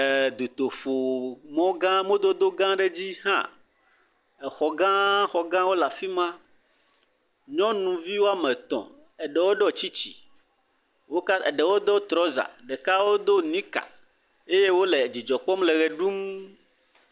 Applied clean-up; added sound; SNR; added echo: none; none; none; none.